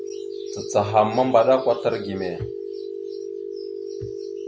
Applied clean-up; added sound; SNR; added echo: none; Telephone; 8 dB; none.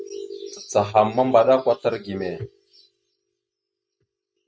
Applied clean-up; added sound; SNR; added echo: neural mask model RNNoise.